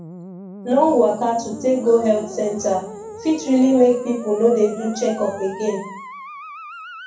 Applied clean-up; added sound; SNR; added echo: none; Musical instrument; 16 dB; reverberation time 0.6 s.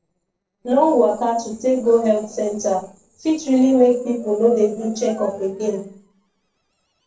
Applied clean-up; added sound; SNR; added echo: neural separator model SepFormer DNS4.